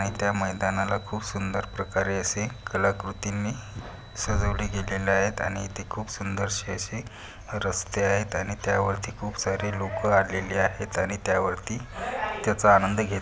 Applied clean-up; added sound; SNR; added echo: none; none; none; none.